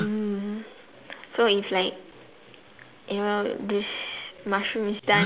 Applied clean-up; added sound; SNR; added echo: none; Gasp; 11 dB; none.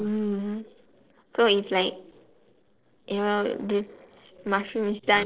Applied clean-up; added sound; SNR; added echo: neural separator model SepFormer DNS4.